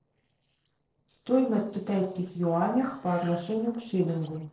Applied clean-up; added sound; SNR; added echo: neural separator model SepFormer DNS4.